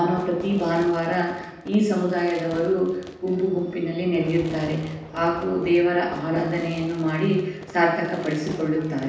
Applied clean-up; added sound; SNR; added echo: none; Fireworks; 19 dB; reverberation time 0.8 s.